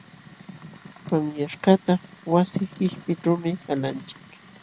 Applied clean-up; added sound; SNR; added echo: none; Fire; 15 dB; none.